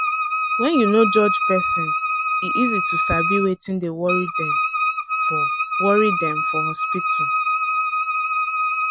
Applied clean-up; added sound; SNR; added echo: none; Wind instrument, woodwind instrument; -2 dB; none.